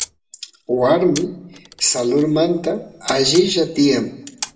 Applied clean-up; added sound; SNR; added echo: none; Camera; 16 dB; reverberation time 0.5 s.